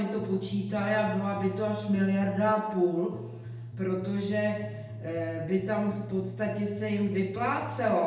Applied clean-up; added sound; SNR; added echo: none; Bass guitar; 11 dB; reverberation time 0.8 s.